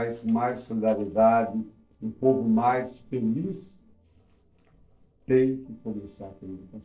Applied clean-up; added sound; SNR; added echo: neural separator model SepFormer DNS4.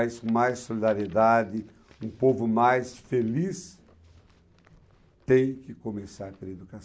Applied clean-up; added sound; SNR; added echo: none; none; none; none.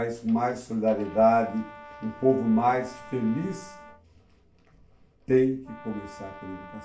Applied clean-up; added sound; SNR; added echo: none; Brass instrument; 20 dB; reverberation time 0.3 s.